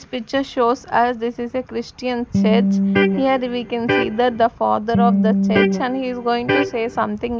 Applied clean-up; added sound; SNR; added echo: none; Electric guitar; -2 dB; none.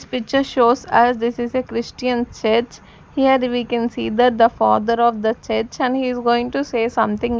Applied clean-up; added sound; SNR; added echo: none; none; none; none.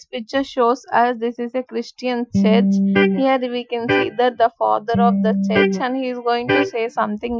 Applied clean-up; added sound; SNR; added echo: classical method Wiener filter.